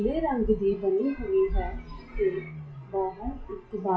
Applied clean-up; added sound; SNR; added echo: classical method WPE with log-MMSE.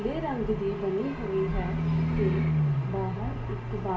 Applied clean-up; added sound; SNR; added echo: none; Livestock, farm animals, working animals; -1 dB; reverberation time 0.2 s.